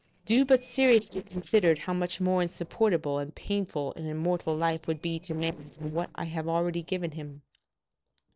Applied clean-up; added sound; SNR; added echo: neural separator model SepFormer DNS4.